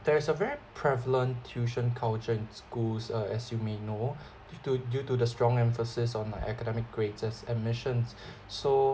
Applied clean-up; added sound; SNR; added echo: none; none; none; none.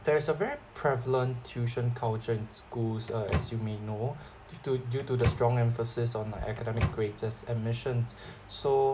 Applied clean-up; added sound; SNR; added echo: none; Microwave oven; 4 dB; none.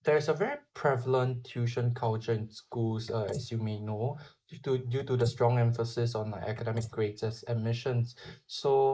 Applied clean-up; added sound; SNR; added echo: neural mask model Resemble Enhance denoiser.